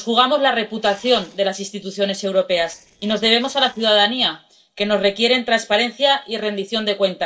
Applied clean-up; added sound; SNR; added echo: neural separator model SepFormer DNS4.